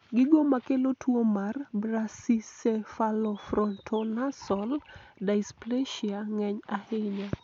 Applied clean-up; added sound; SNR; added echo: none; none; none; none.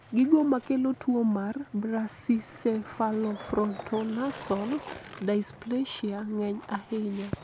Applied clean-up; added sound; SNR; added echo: none; Skateboard; 18 dB; none.